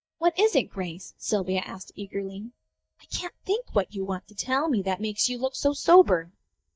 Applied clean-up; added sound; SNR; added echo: neural mask model DeepFilterNet 3.